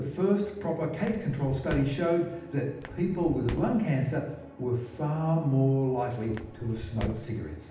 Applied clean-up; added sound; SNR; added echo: none; Walk, footsteps; 12 dB; reverberation time 0.8 s.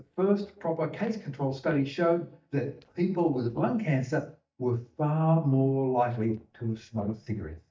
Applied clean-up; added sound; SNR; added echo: neural mask model DeepFilterNet 3.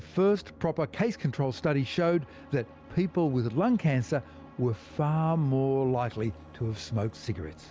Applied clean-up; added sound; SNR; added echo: none; none; none; none.